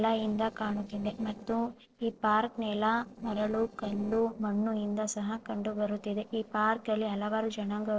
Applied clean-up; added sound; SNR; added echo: neural separator model SepFormer DNS4.